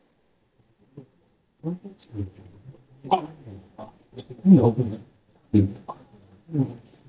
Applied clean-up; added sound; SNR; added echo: neural mask model DeepFilterNet 3.